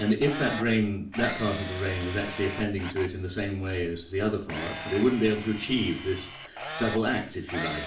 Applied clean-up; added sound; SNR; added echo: none; Camera; 9 dB; reverberation time 0.4 s.